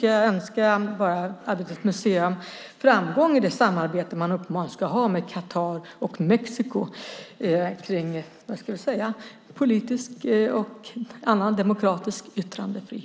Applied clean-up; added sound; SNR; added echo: none; none; none; none.